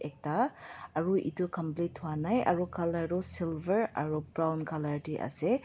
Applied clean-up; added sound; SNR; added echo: none; none; none; none.